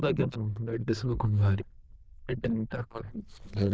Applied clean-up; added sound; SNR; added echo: neural diffusion model UNIVERSE++.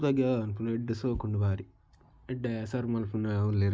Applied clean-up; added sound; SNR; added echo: none; none; none; none.